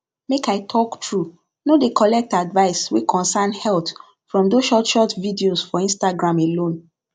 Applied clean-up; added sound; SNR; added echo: none; none; none; none.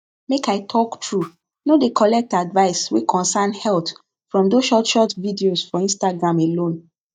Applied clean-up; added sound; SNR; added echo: neural mask model DeepFilterNet 3.